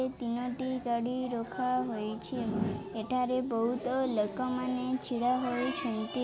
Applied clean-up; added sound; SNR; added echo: none; none; none; none.